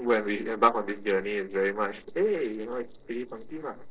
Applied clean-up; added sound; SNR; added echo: neural separator model SepFormer DNS4.